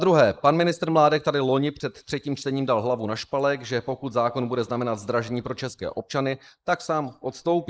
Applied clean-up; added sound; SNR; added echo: neural mask model Resemble Enhance denoiser.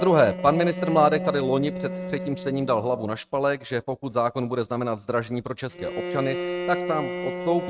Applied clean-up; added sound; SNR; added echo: neural mask model RNNoise.